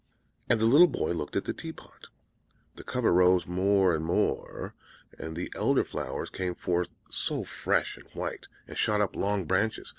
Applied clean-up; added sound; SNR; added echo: neural separator model SepFormer DNS4.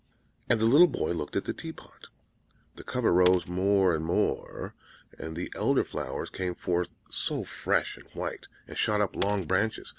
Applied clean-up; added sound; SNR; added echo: none; Coin (dropping); 10 dB; none.